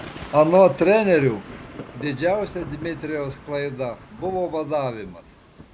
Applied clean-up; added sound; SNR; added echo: none; Thunder / Rain; 18 dB; none.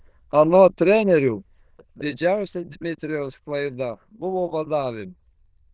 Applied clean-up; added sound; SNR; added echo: neural diffusion model UNIVERSE++.